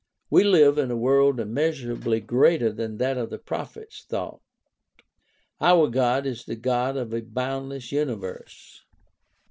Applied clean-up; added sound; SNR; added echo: none; none; none; none.